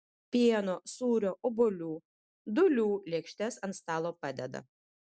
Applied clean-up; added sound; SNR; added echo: none; none; none; none.